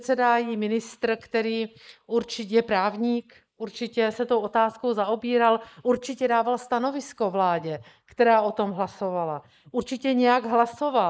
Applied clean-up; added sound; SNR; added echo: neural mask model Resemble Enhance denoiser.